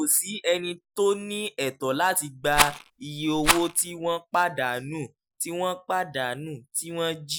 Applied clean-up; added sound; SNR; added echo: none; Rattle; 0 dB; none.